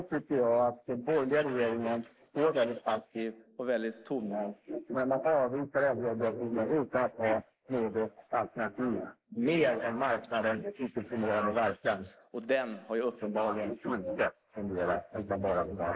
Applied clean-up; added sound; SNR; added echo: neural mask model Resemble Enhance denoiser.